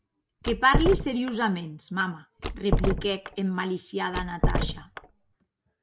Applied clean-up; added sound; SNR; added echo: none; Door; 0 dB; none.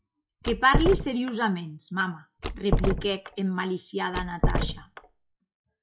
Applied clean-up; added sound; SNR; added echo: classical method log-MMSE.